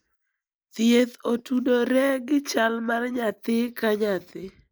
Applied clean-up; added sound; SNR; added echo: neural mask model Resemble Enhance denoiser.